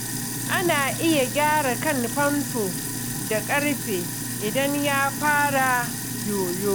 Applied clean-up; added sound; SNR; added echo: none; Sink (filling or washing); 4 dB; none.